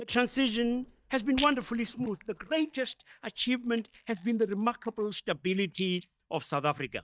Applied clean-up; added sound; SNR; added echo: neural mask model DeepFilterNet 3.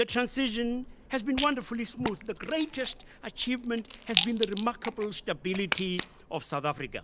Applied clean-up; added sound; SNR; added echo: none; Rattle; 5 dB; none.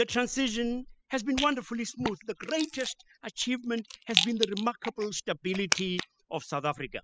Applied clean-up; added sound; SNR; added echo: classical method spectral subtraction.